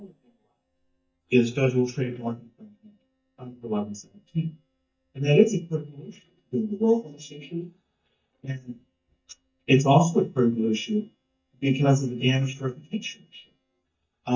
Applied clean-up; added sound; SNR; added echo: neural mask model DeepFilterNet 3.